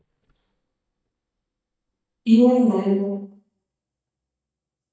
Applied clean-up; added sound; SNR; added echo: neural mask model DeepFilterNet 3.